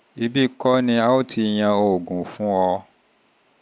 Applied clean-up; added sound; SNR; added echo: none; none; none; none.